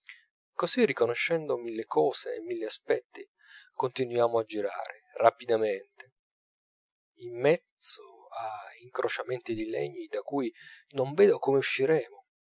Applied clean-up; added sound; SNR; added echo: none; none; none; none.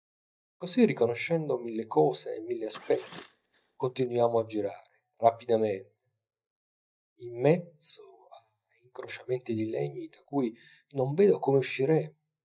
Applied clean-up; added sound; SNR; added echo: neural mask model DeepFilterNet 3.